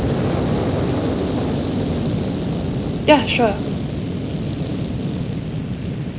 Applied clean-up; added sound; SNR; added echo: none; Fire; -4 dB; none.